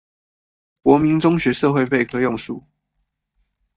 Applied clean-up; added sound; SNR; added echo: neural mask model DeepFilterNet 3.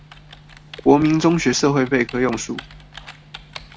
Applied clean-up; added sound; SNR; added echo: none; Typing; 19 dB; none.